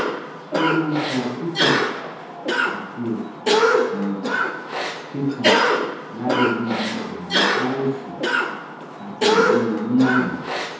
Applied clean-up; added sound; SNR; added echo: none; Cough; -4 dB; reverberation time 0.8 s.